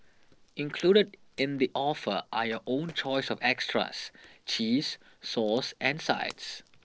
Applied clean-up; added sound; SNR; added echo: neural separator model SepFormer DNS4.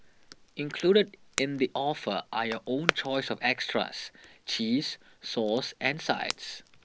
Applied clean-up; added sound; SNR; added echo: none; Crackle; 11 dB; none.